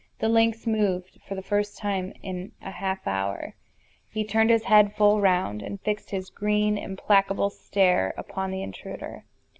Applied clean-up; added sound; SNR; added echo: none; none; none; none.